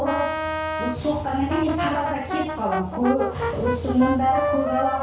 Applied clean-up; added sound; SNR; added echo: none; Brass instrument; 4 dB; reverberation time 0.6 s.